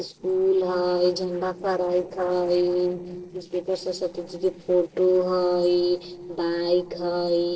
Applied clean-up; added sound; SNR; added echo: neural separator model SepFormer DNS4.